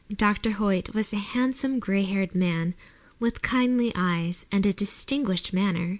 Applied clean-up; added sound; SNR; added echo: none; none; none; none.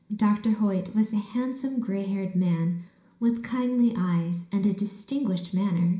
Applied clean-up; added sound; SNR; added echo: none; none; none; reverberation time 0.5 s.